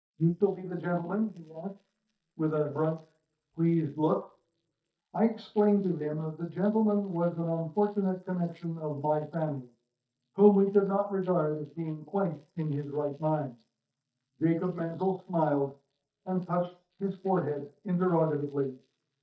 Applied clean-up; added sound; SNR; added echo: neural mask model DeepFilterNet 3.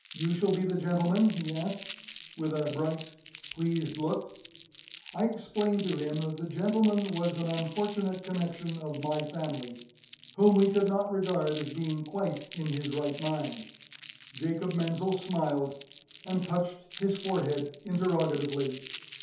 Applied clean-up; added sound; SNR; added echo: none; Crumpling, crinkling; 8 dB; reverberation time 0.6 s.